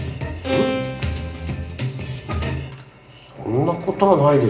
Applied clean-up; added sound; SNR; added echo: none; Bowed string instrument; 5 dB; reverberation time 0.5 s.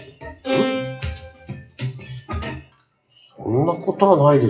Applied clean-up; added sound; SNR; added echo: classical method WPE with log-MMSE.